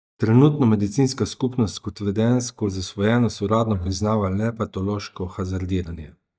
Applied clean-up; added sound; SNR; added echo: neural mask model DeepFilterNet 3.